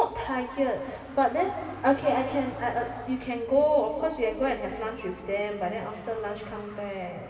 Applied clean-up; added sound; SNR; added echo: none; Motor vehicle (road); 19 dB; reverberation time 2.7 s.